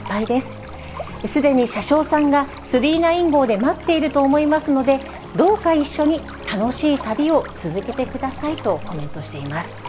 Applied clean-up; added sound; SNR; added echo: none; Stream; 17 dB; none.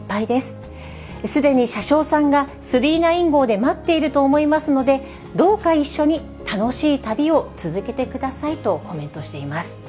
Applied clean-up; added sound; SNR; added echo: none; none; none; none.